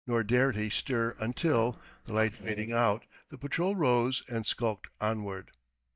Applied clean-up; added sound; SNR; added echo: neural mask model DeepFilterNet 3.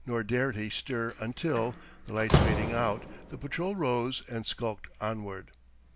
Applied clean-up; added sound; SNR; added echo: none; Slam; 3 dB; none.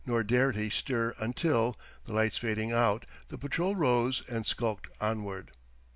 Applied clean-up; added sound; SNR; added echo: none; none; none; none.